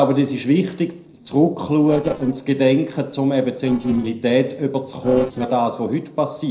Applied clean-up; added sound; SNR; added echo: neural separator model SepFormer DNS4.